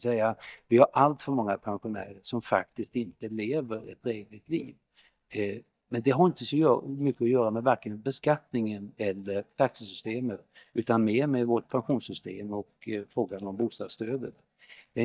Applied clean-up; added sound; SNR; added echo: neural mask model DeepFilterNet 3.